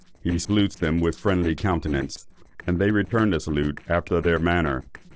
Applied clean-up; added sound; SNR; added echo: neural separator model SepFormer DNS4.